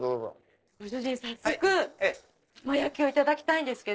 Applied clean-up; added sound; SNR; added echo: neural separator model SepFormer DNS4.